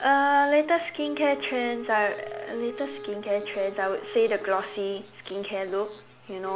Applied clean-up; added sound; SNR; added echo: none; Wind instrument, woodwind instrument; 15 dB; none.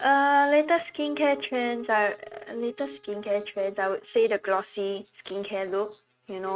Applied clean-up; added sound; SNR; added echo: neural mask model RNNoise.